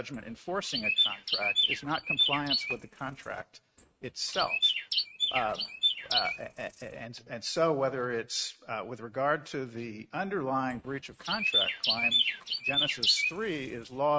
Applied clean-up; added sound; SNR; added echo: neural mask model RNNoise.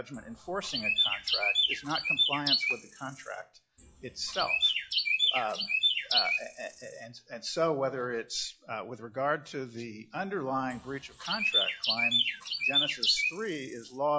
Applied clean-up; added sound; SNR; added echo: classical method log-MMSE.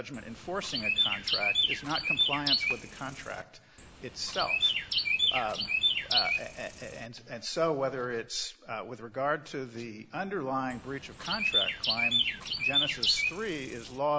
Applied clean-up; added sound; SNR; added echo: none; Chirp, tweet; -5 dB; none.